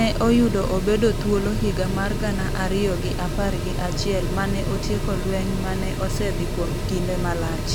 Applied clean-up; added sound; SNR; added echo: none; Mechanical fan; 0 dB; none.